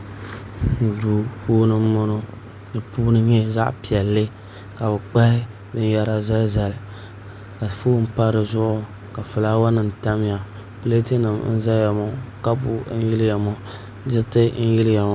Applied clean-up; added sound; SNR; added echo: none; none; none; none.